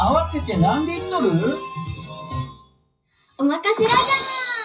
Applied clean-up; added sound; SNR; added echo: classical method WPE with log-MMSE.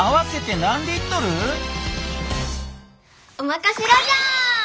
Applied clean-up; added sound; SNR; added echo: none; none; none; none.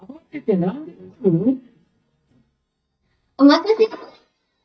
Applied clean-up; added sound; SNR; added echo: neural mask model DeepFilterNet 3.